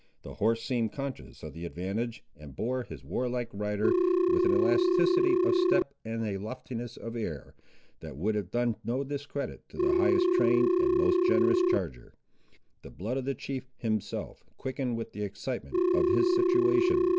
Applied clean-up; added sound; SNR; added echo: none; Telephone; -3 dB; none.